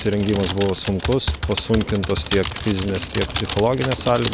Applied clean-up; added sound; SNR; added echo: none; Typing; 6 dB; none.